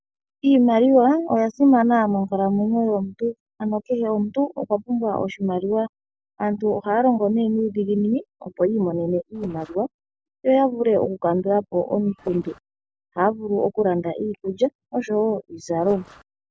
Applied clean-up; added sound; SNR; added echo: neural separator model SepFormer DNS4.